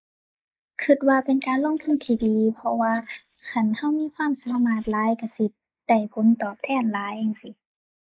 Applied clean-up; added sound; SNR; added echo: neural mask model Resemble Enhance denoiser.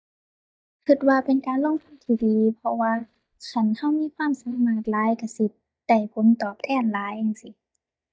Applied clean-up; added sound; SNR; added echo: neural mask model DeepFilterNet 3.